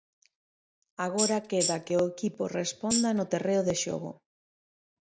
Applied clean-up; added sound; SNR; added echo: none; Tambourine; 1 dB; none.